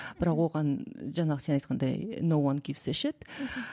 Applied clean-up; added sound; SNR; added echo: none; none; none; none.